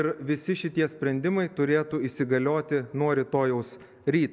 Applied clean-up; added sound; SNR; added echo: none; none; none; none.